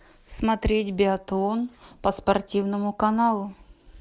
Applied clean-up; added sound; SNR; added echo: none; none; none; none.